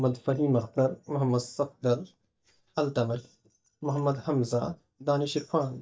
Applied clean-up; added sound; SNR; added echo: neural mask model DeepFilterNet 3.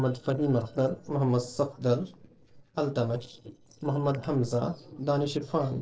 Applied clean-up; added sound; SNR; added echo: neural separator model SepFormer DNS4.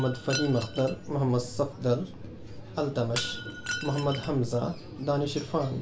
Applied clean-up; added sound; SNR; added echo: none; Shatter; 12 dB; reverberation time 0.3 s.